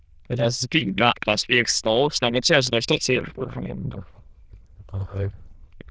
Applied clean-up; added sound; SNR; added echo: neural diffusion model UNIVERSE++.